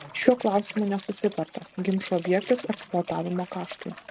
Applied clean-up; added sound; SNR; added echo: neural mask model RNNoise.